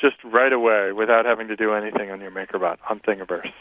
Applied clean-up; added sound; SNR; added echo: none; none; none; none.